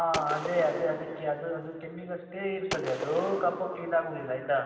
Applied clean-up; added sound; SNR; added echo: none; Gunshot, gunfire; 9 dB; reverberation time 2.3 s.